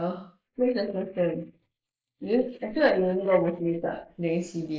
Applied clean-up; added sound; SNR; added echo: neural mask model Resemble Enhance denoiser.